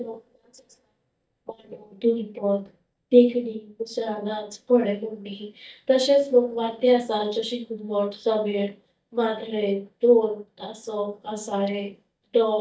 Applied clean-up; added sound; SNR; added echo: neural mask model DeepFilterNet 3.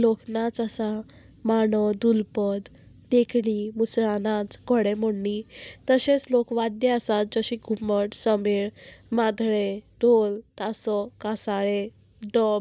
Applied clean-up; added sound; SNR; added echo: none; none; none; none.